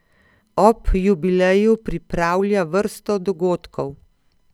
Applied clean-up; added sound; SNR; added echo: none; none; none; none.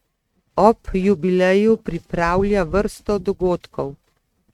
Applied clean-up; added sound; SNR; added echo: neural mask model RNNoise.